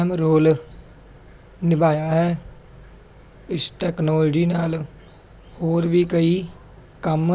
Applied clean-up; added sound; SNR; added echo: none; none; none; none.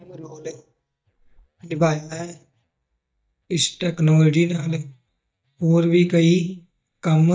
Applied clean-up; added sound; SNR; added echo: neural mask model DeepFilterNet 3.